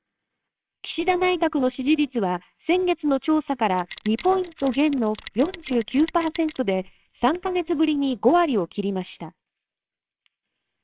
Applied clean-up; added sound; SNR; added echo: neural separator model SepFormer WHAMR!.